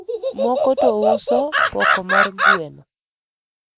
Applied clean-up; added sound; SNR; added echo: neural mask model Resemble Enhance denoiser.